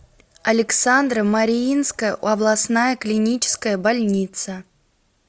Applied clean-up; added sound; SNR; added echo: none; none; none; none.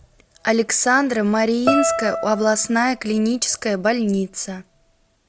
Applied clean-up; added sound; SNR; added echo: none; Guitar; 7 dB; none.